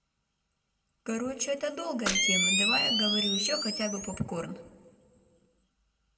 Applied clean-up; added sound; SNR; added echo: none; Camera; -4 dB; reverberation time 1.9 s.